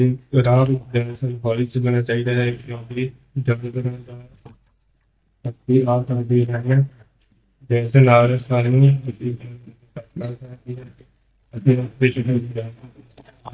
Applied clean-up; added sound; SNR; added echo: neural mask model DeepFilterNet 3.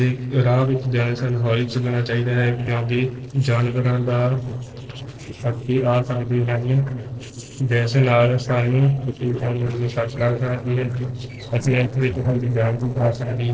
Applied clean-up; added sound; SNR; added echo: neural separator model SepFormer DNS4.